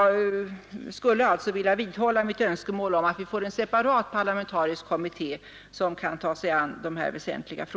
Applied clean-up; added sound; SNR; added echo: none; none; none; none.